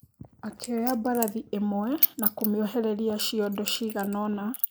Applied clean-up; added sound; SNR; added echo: neural mask model Resemble Enhance denoiser.